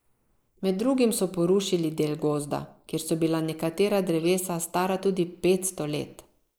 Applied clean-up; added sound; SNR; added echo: neural mask model Resemble Enhance denoiser.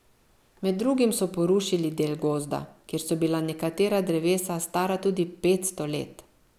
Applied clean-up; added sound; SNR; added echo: none; none; none; none.